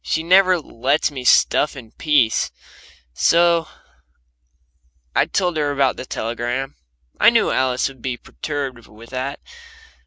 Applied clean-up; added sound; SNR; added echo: none; none; none; none.